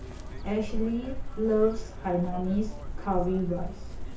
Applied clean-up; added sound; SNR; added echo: none; Chirp, tweet; 4 dB; reverberation time 0.6 s.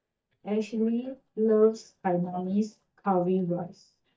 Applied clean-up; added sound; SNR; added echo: neural mask model DeepFilterNet 3.